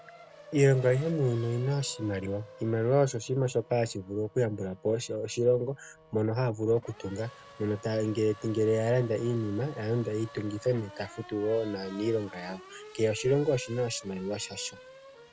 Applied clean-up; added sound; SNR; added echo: none; Race car, auto racing / Accelerating, revving, vroom; 20 dB; none.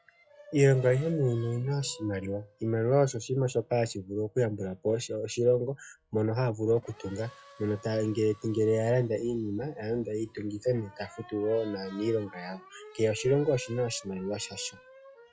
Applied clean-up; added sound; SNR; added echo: classical method log-MMSE.